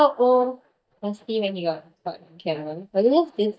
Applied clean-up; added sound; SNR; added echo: neural mask model DeepFilterNet 3.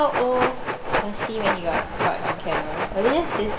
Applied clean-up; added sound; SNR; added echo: none; Train; 0 dB; reverberation time 1.7 s.